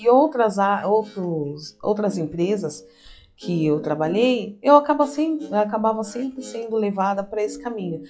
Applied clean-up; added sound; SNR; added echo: classical method log-MMSE.